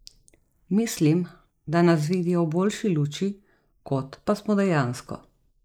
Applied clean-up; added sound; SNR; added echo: neural mask model Resemble Enhance denoiser.